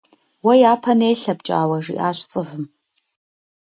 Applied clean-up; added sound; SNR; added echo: none; none; none; none.